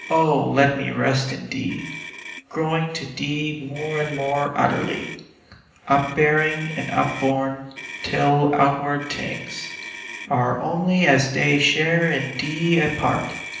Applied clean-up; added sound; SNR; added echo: none; Motor vehicle (road); 15 dB; reverberation time 0.8 s.